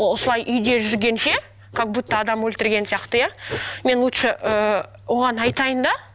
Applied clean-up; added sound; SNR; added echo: none; Writing; 17 dB; none.